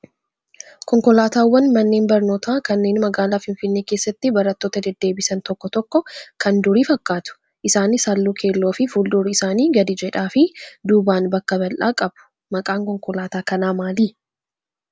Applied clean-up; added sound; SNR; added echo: none; none; none; none.